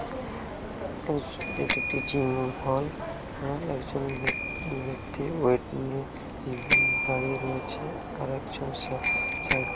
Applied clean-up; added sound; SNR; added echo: none; Bicycle bell; 1 dB; none.